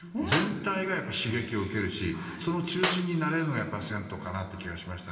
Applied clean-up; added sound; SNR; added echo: none; Clapping; 7 dB; reverberation time 2.9 s.